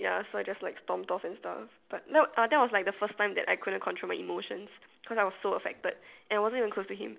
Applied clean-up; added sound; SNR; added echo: none; none; none; none.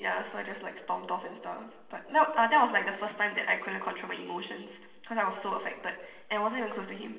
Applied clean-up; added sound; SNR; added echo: none; none; none; reverberation time 0.9 s.